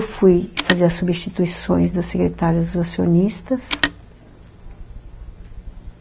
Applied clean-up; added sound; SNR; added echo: none; Telephone; 10 dB; none.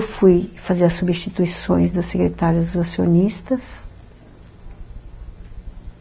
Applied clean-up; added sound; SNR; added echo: none; none; none; none.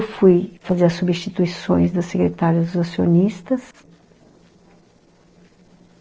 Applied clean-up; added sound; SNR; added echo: neural separator model SepFormer DNS4.